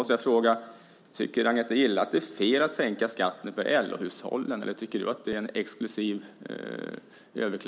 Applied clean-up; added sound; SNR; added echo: none; none; none; none.